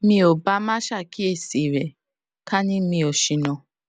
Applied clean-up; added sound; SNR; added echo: none; none; none; none.